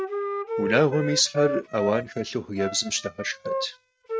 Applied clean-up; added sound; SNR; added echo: neural mask model RNNoise.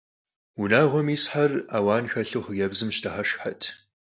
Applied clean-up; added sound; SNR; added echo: none; none; none; none.